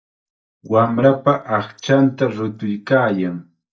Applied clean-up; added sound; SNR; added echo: neural mask model DeepFilterNet 3.